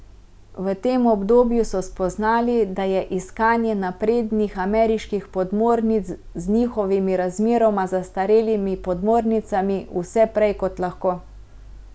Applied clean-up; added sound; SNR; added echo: none; none; none; none.